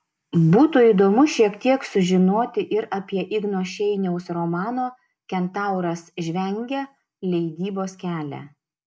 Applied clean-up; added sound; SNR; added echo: none; none; none; none.